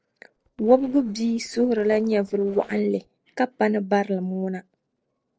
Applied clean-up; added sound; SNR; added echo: neural separator model SepFormer DNS4.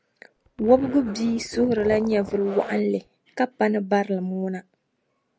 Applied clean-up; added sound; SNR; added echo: none; Zipper (clothing); 13 dB; none.